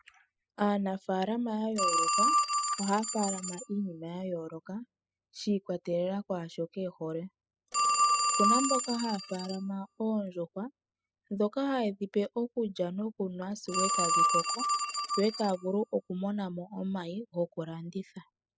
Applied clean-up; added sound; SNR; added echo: classical method spectral subtraction.